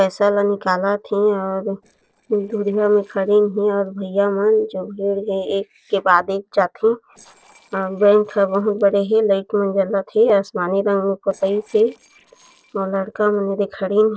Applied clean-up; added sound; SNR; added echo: neural separator model SepFormer DNS4.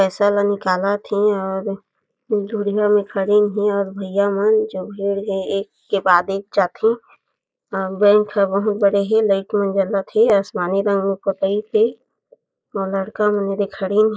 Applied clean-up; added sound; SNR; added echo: neural mask model Resemble Enhance denoiser.